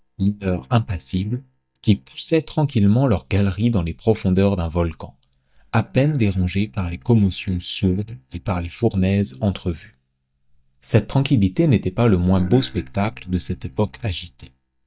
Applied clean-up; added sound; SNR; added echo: neural mask model DeepFilterNet 3.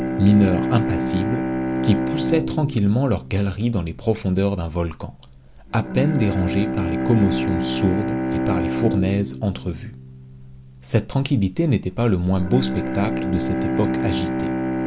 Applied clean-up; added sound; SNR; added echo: none; Bowed string instrument; 3 dB; none.